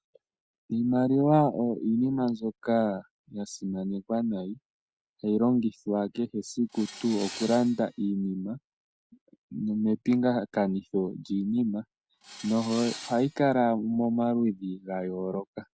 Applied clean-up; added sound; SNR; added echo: none; Tools; 15 dB; none.